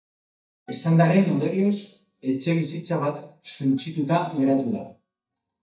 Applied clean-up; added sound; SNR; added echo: neural mask model DeepFilterNet 3.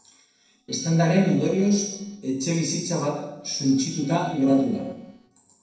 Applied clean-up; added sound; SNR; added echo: neural separator model SepFormer DNS4.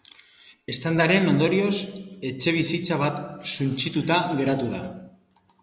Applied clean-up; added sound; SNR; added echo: none; none; none; none.